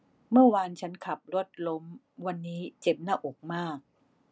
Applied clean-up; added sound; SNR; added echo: none; none; none; none.